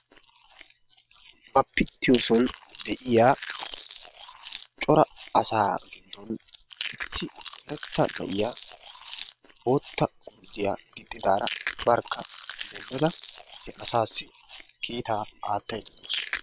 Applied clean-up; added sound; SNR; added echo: neural separator model SepFormer WHAM!.